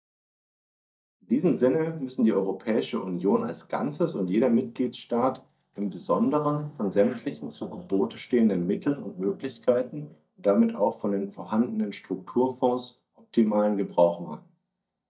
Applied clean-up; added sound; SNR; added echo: neural mask model DeepFilterNet 3.